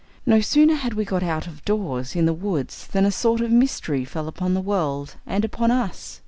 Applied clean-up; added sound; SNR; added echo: none; none; none; none.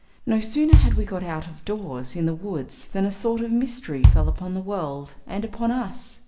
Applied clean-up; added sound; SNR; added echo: none; Bass drum; -4 dB; reverberation time 0.7 s.